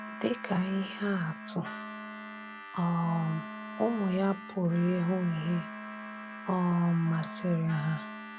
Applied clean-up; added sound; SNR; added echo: none; Harmonica + Wind instrument, woodwind instrument; 11 dB; none.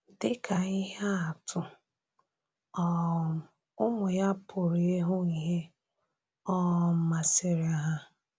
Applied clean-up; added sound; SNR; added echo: none; none; none; none.